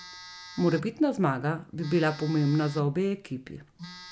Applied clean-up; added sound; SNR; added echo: none; Telephone; 18 dB; none.